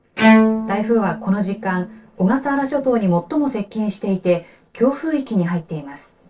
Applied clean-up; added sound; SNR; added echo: neural separator model SepFormer DNS4.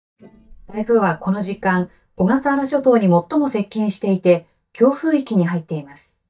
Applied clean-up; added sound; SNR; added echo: neural mask model DeepFilterNet 3.